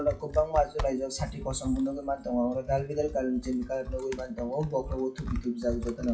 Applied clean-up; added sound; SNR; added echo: classical method WPE with log-MMSE.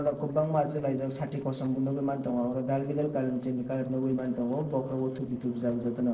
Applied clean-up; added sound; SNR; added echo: neural separator model SepFormer DNS4.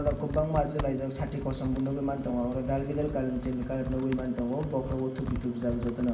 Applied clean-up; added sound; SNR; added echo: none; Computer keyboard; 8 dB; reverberation time 0.9 s.